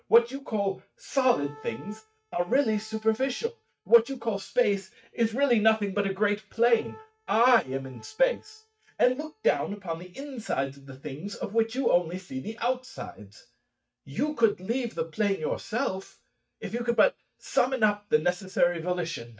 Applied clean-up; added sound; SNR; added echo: neural mask model RNNoise.